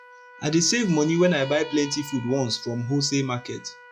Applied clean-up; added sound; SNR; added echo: classical method log-MMSE.